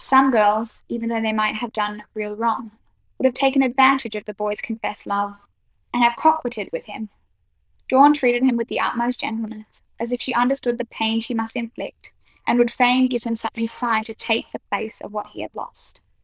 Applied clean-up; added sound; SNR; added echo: neural diffusion model UNIVERSE++.